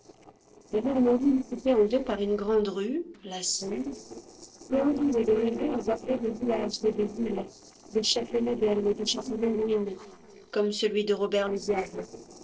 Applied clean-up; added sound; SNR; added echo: neural separator model SepFormer DNS4.